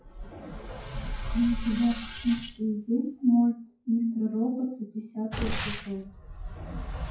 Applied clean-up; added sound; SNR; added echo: classical method WPE with log-MMSE.